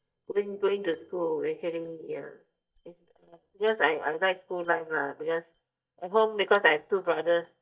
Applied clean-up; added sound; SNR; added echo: neural mask model DeepFilterNet 3.